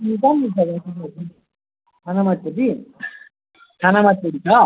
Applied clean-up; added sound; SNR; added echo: none; none; none; none.